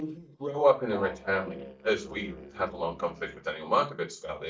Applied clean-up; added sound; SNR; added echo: neural mask model DeepFilterNet 3.